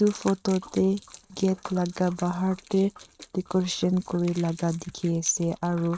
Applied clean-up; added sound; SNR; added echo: neural mask model RNNoise.